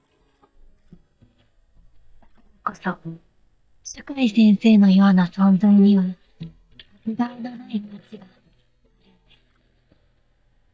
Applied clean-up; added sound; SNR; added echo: neural mask model DeepFilterNet 3.